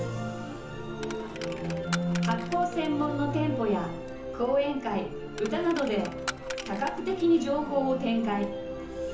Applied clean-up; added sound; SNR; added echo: none; Coin (dropping); 14 dB; reverberation time 0.8 s.